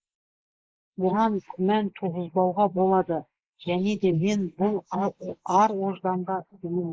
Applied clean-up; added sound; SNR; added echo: neural mask model Resemble Enhance denoiser.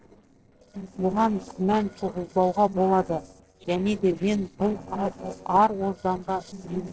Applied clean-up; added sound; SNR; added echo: neural separator model SepFormer DNS4.